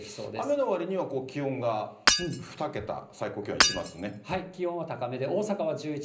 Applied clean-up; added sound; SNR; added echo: none; Shatter / Hammer; -2 dB; reverberation time 0.5 s.